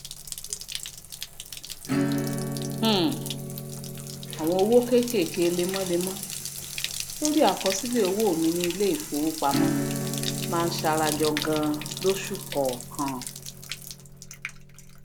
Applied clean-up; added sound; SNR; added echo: none; Bathtub (filling or washing) + Acoustic guitar / Strum; 5 dB; none.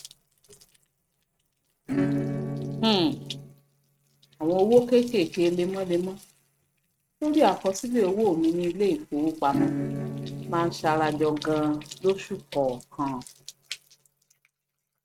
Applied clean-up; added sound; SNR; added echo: neural mask model RNNoise.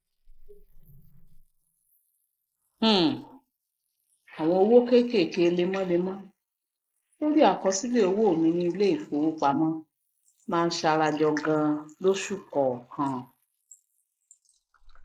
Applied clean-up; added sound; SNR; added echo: neural mask model Resemble Enhance denoiser.